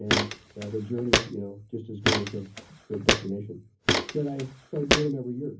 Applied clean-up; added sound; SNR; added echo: none; Walk, footsteps; -4 dB; reverberation time 0.3 s.